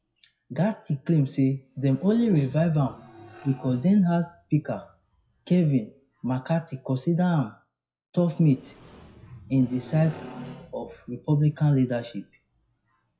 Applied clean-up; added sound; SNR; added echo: classical method WPE with log-MMSE.